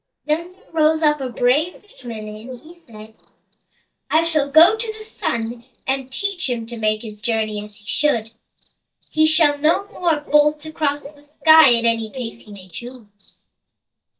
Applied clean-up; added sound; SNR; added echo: neural mask model DeepFilterNet 3.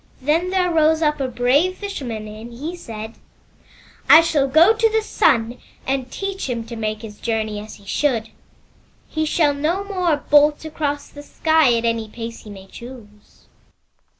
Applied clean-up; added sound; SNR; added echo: none; none; none; none.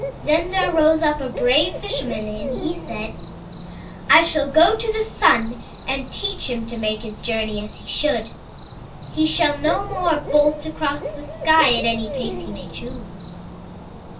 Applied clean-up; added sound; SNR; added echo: none; Cricket / Bird; 11 dB; reverberation time 0.2 s.